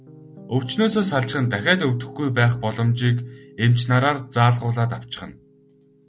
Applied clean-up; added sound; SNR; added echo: none; Piano; 20 dB; none.